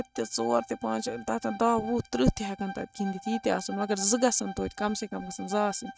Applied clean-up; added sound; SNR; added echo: neural mask model RNNoise.